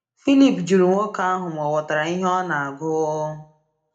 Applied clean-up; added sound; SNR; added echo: none; none; none; reverberation time 0.4 s.